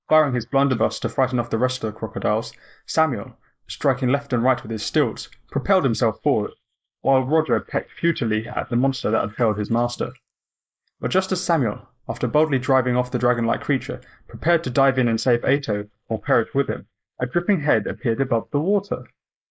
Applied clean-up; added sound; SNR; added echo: neural mask model Resemble Enhance denoiser.